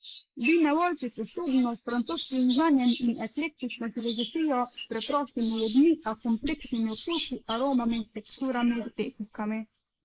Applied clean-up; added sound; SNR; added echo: neural mask model Resemble Enhance denoiser.